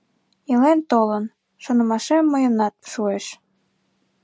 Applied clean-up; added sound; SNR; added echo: none; none; none; none.